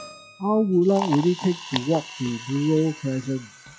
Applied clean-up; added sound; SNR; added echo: classical method log-MMSE.